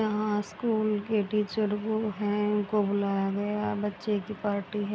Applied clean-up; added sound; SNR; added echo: none; none; none; none.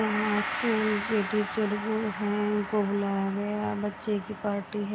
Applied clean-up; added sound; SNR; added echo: none; Gong; 8 dB; none.